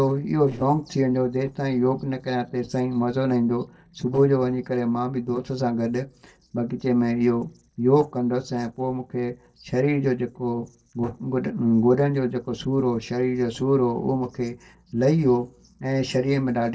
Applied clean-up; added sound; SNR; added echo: neural separator model SepFormer DNS4.